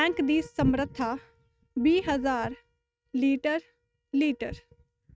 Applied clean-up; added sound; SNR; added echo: neural mask model RNNoise.